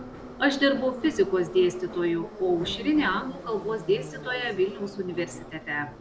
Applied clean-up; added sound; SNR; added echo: none; Subway, metro, underground; 13 dB; none.